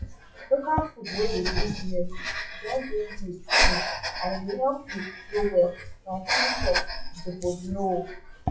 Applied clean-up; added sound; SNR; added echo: classical method WPE with log-MMSE.